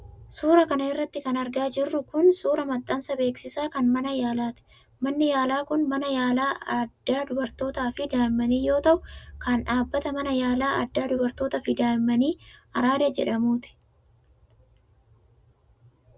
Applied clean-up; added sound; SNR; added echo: none; none; none; none.